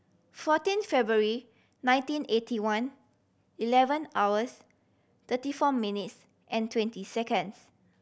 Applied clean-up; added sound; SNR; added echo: none; none; none; none.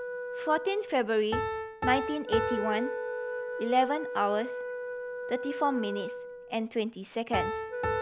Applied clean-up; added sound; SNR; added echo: none; Piano + Wind instrument, woodwind instrument; 3 dB; none.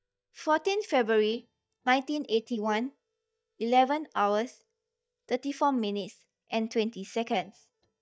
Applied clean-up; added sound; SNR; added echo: neural mask model DeepFilterNet 3.